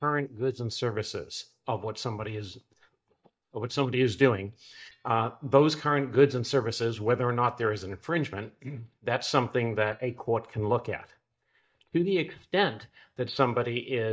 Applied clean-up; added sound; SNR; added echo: neural mask model DeepFilterNet 3.